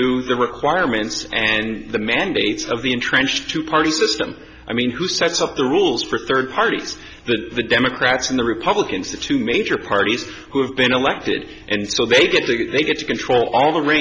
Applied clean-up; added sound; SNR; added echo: none; none; none; none.